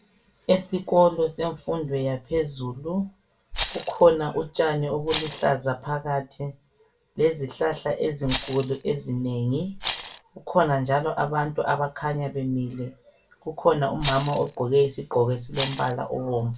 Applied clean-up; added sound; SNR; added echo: none; Rattle; 1 dB; reverberation time 0.2 s.